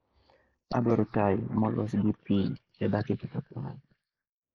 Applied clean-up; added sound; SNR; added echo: neural mask model Resemble Enhance denoiser.